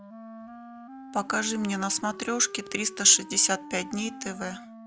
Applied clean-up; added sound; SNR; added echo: none; Wind instrument, woodwind instrument; 16 dB; none.